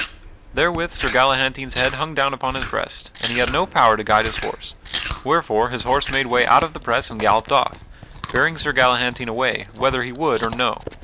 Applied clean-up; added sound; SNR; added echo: none; Chewing, mastication; 11 dB; none.